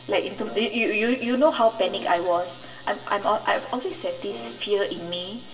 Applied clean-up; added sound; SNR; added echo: none; Brass instrument; 18 dB; reverberation time 2.0 s.